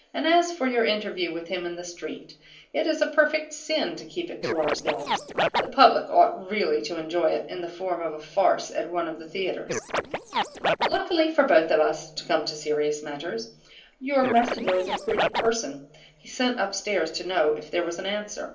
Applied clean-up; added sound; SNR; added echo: neural separator model SepFormer DNS4.